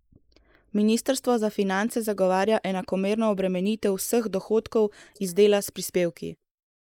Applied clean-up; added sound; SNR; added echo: neural mask model Resemble Enhance denoiser.